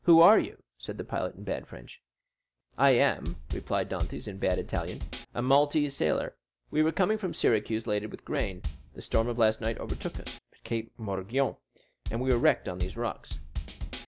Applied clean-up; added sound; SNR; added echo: none; Drum kit; 5 dB; none.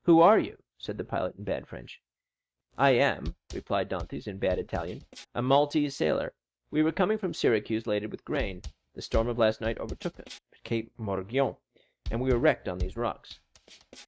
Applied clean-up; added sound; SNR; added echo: neural mask model RNNoise.